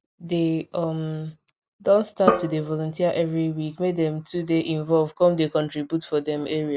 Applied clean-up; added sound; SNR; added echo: none; Drum; 4 dB; none.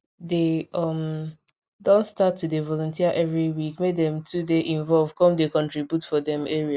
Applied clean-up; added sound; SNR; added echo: none; none; none; none.